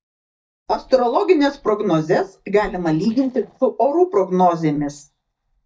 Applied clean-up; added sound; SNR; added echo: neural mask model DeepFilterNet 3.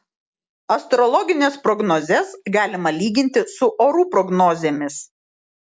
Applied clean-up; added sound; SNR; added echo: none; none; none; none.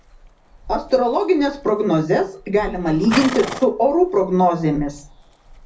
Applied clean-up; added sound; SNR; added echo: none; Livestock, farm animals, working animals; 14 dB; reverberation time 0.4 s.